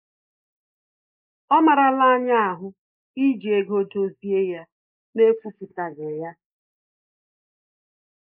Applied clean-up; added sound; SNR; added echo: neural mask model Resemble Enhance denoiser.